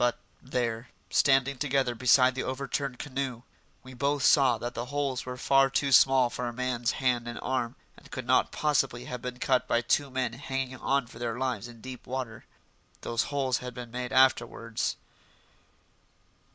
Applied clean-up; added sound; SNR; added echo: none; none; none; none.